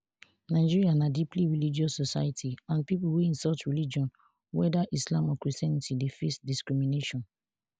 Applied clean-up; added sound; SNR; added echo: none; none; none; none.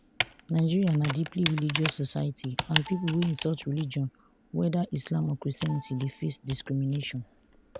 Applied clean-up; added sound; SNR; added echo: none; Computer keyboard; 9 dB; none.